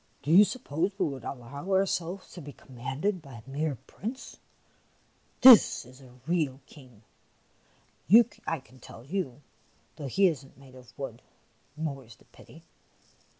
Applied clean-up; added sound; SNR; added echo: none; none; none; none.